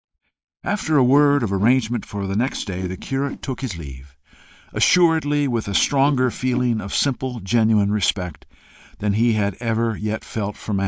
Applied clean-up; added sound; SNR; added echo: neural mask model DeepFilterNet 3.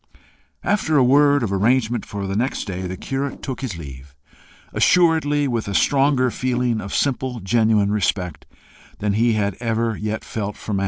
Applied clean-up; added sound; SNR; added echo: neural separator model SepFormer DNS4.